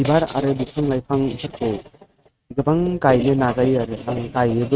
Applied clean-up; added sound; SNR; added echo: neural mask model RNNoise.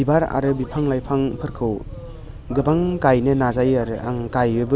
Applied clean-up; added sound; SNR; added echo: none; none; none; none.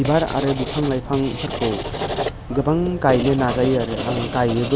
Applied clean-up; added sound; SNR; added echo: none; Writing; 7 dB; none.